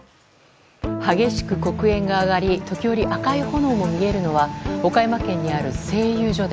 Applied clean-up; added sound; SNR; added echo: none; none; none; none.